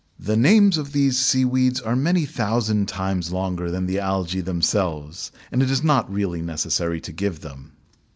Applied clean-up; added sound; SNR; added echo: none; none; none; none.